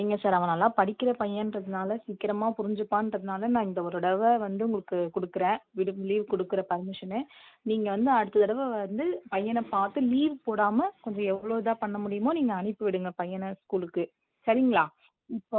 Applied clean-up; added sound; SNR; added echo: neural mask model Resemble Enhance denoiser.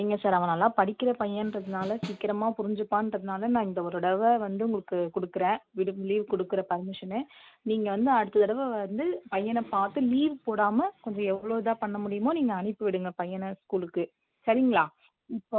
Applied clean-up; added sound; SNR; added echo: none; Snare drum; 14 dB; none.